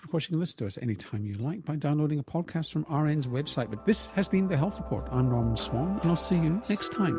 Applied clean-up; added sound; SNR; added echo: none; none; none; none.